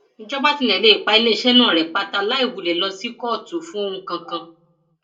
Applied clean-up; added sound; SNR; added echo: none; none; none; reverberation time 0.2 s.